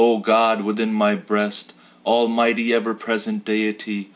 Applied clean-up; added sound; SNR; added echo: none; none; none; none.